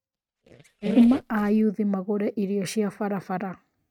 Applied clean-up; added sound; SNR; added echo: neural mask model RNNoise.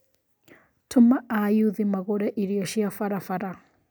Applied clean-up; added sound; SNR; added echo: none; none; none; none.